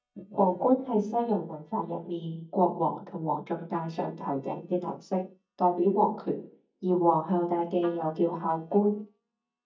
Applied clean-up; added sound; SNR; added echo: neural mask model DeepFilterNet 3.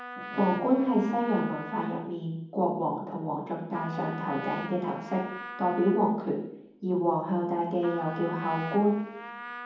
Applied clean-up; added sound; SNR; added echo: none; Trumpet; 14 dB; reverberation time 1.2 s.